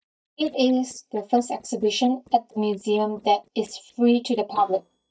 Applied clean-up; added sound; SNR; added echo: neural mask model DeepFilterNet 3.